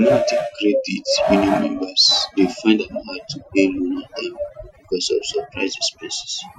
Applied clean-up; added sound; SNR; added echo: classical method Wiener filter.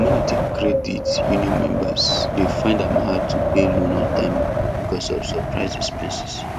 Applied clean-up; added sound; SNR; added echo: none; Wind; -3 dB; none.